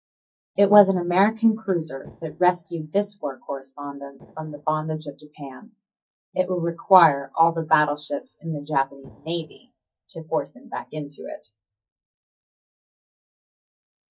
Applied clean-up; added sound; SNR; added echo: neural mask model DeepFilterNet 3.